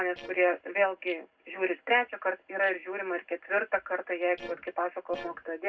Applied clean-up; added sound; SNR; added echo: neural separator model SepFormer DNS4.